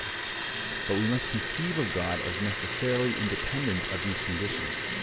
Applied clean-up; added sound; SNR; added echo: none; Liquid; 1 dB; none.